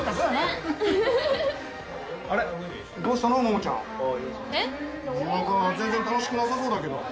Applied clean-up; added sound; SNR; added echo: none; none; none; none.